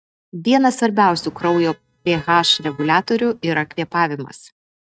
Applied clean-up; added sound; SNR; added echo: neural mask model RNNoise.